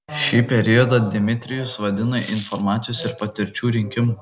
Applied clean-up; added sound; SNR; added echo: none; Coin (dropping); 15 dB; none.